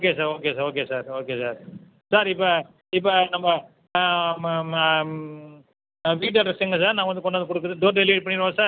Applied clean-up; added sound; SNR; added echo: none; none; none; none.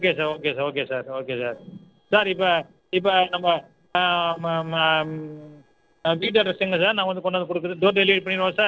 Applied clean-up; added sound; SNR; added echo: neural separator model SepFormer DNS4.